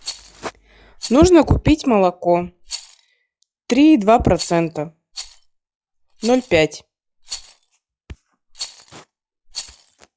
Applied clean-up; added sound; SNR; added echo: classical method log-MMSE.